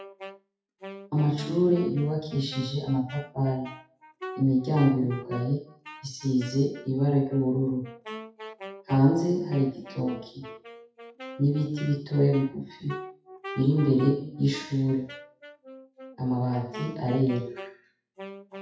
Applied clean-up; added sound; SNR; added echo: classical method WPE with log-MMSE.